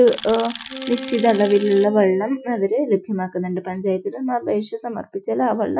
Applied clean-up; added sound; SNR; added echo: classical method Wiener filter.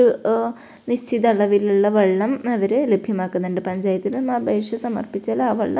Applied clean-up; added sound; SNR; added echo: none; none; none; none.